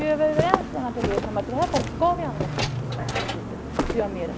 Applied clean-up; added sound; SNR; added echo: none; Walk, footsteps; 1 dB; none.